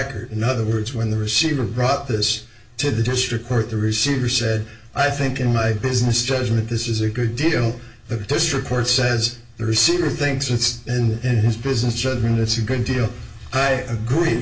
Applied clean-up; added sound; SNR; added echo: none; none; none; reverberation time 0.2 s.